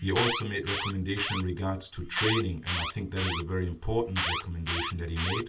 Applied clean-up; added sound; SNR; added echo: none; Alarm; 4 dB; reverberation time 0.2 s.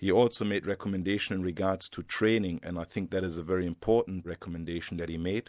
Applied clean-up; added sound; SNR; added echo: none; none; none; none.